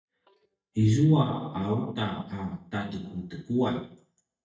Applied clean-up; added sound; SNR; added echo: neural mask model DeepFilterNet 3.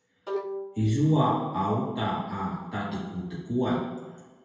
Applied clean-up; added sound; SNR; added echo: none; Bowed string instrument; 12 dB; reverberation time 1.2 s.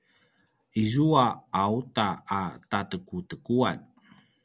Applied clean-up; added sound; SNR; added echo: none; none; none; none.